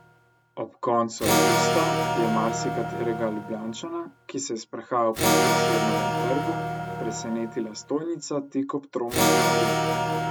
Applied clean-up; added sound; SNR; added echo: none; Electric guitar / Acoustic guitar; -3 dB; none.